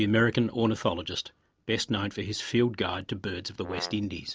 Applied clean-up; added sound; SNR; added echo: none; Brass instrument; 14 dB; none.